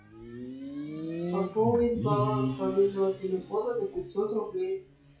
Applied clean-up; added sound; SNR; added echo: classical method WPE with log-MMSE.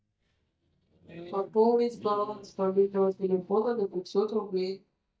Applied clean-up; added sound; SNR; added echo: neural mask model DeepFilterNet 3.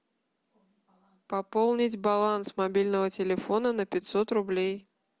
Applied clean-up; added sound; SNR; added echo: none; none; none; none.